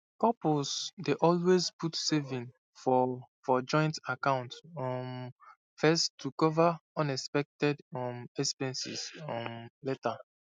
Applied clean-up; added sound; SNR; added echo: none; none; none; none.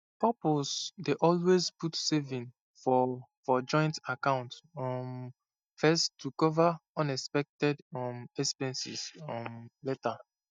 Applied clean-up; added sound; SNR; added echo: neural mask model DeepFilterNet 3.